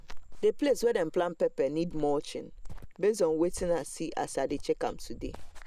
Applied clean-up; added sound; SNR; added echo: none; Cricket; 9 dB; none.